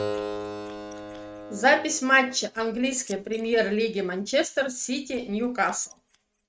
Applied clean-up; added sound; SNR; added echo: neural mask model RNNoise.